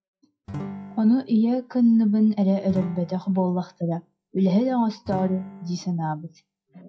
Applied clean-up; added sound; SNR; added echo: classical method WPE with log-MMSE.